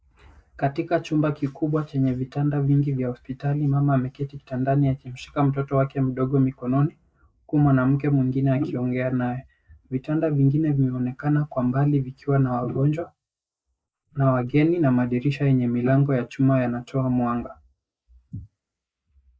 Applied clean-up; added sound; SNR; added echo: neural mask model Resemble Enhance denoiser.